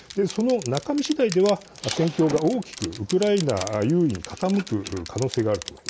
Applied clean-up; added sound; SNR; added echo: none; Crushing; 15 dB; none.